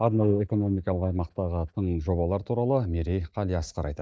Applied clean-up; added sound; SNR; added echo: neural mask model DeepFilterNet 3.